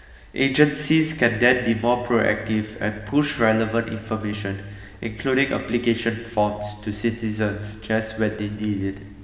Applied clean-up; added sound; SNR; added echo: none; none; none; reverberation time 1.7 s.